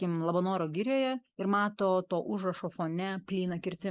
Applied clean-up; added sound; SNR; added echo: neural mask model Resemble Enhance denoiser.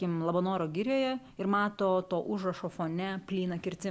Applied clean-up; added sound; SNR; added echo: none; none; none; none.